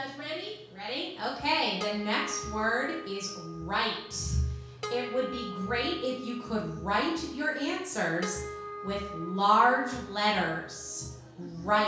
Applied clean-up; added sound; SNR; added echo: none; Harp; 12 dB; reverberation time 0.6 s.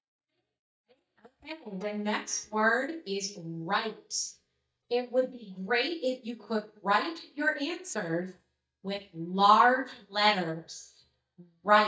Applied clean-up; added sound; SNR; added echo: neural mask model DeepFilterNet 3.